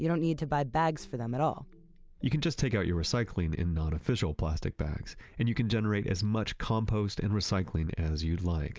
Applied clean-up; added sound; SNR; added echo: none; none; none; none.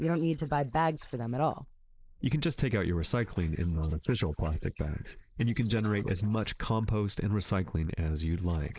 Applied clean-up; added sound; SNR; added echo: neural mask model Resemble Enhance denoiser.